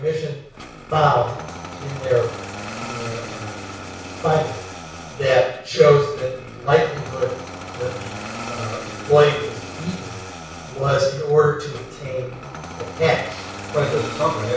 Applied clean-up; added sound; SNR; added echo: none; Engine starting; 12 dB; reverberation time 0.6 s.